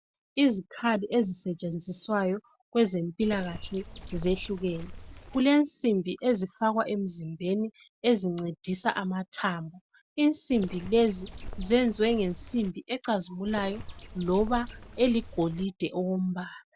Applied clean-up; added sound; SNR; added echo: none; Bird; 12 dB; none.